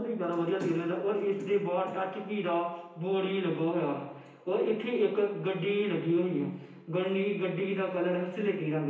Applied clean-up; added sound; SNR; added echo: none; none; none; reverberation time 0.9 s.